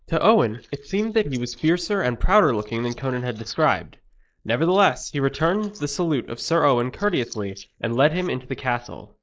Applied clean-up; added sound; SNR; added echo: neural mask model Resemble Enhance denoiser.